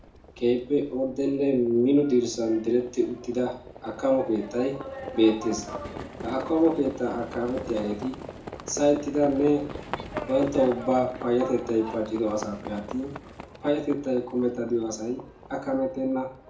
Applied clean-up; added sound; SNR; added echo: none; Livestock, farm animals, working animals; 13 dB; reverberation time 0.6 s.